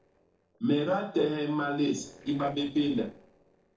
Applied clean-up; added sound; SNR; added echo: neural separator model SepFormer DNS4.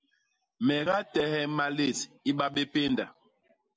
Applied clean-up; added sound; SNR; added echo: none; none; none; none.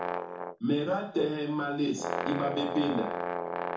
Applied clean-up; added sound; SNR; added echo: none; Brass instrument; 4 dB; reverberation time 0.8 s.